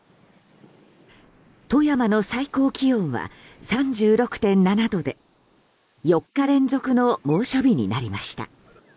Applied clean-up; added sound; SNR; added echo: neural mask model Resemble Enhance denoiser.